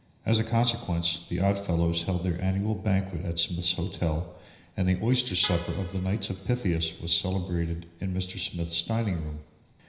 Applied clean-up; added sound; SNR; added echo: none; Vehicle horn, car horn, honking; 17 dB; reverberation time 0.9 s.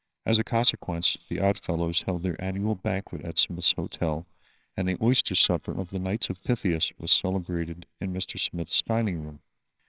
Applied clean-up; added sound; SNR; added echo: neural separator model SepFormer WHAMR!.